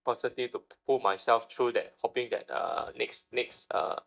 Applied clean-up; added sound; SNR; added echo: neural mask model DeepFilterNet 3.